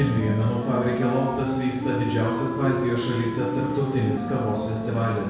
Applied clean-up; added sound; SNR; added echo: none; Wind instrument, woodwind instrument; 5 dB; reverberation time 1.2 s.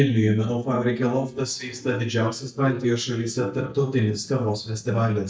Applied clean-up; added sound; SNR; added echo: neural mask model DeepFilterNet 3.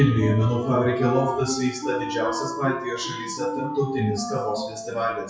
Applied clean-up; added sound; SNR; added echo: classical method WPE with log-MMSE.